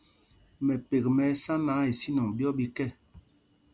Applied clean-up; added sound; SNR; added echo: none; none; none; none.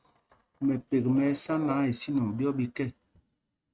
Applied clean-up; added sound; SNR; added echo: neural mask model RNNoise.